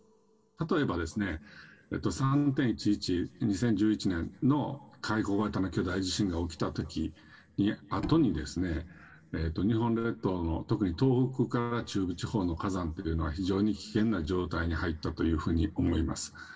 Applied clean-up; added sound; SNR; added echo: none; Bowed string instrument; 13 dB; reverberation time 2.5 s.